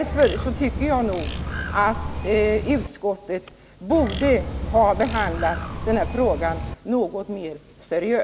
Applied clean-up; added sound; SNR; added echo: none; Bird; 5 dB; none.